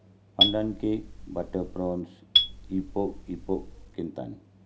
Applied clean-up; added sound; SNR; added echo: none; Marimba, xylophone; -3 dB; none.